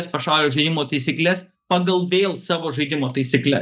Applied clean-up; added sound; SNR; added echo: neural mask model DeepFilterNet 3.